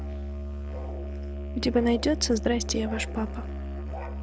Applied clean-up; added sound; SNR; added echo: none; Musical instrument; 4 dB; none.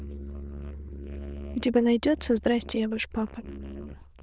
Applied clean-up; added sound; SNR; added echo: neural diffusion model UNIVERSE++.